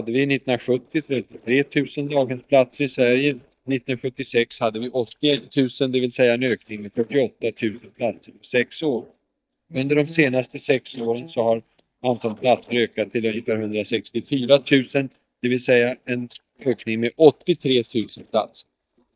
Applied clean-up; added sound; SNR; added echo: neural mask model DeepFilterNet 3.